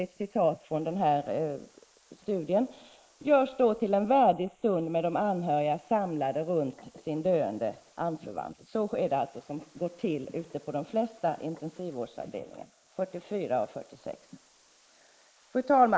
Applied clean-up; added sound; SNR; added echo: neural mask model Resemble Enhance denoiser.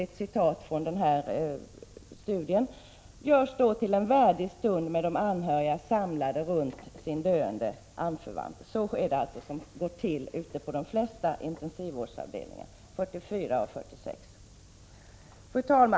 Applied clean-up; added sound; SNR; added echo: none; none; none; none.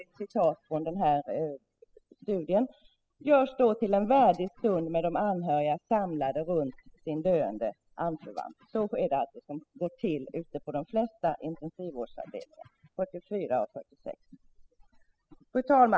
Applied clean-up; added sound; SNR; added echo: classical method spectral subtraction.